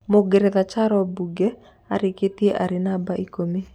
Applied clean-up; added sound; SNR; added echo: none; none; none; none.